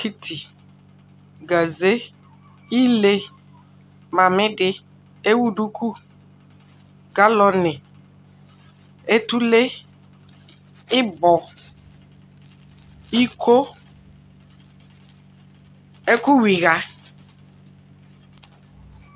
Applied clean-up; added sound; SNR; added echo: none; none; none; none.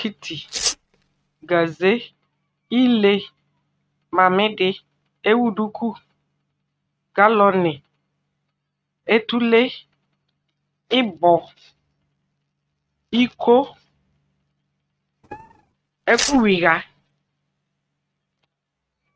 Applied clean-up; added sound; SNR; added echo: neural mask model RNNoise.